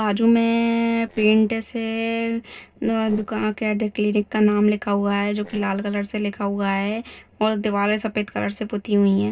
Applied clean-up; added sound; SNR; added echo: neural separator model SepFormer DNS4.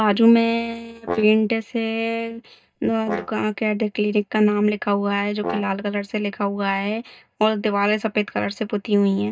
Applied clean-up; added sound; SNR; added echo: neural mask model DeepFilterNet 3.